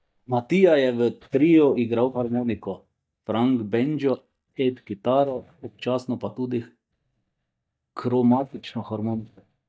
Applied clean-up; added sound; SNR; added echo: neural mask model DeepFilterNet 3.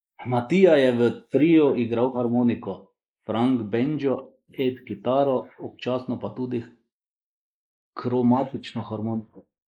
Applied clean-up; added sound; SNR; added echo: neural mask model Resemble Enhance denoiser.